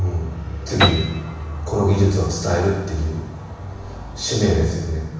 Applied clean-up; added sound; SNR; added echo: none; Piano; 10 dB; reverberation time 1.1 s.